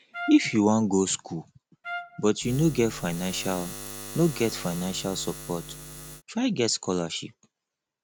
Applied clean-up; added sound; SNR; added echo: none; Trumpet + Buzz; 12 dB; none.